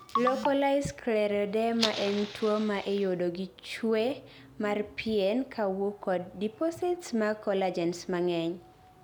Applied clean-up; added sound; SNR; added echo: none; Fire; 10 dB; none.